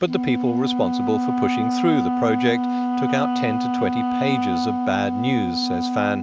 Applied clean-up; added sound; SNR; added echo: none; Wind instrument, woodwind instrument; -2 dB; none.